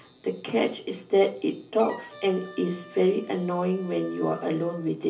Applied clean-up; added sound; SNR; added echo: none; Wind instrument, woodwind instrument; 20 dB; reverberation time 0.5 s.